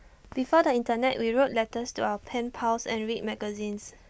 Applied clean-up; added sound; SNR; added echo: none; none; none; none.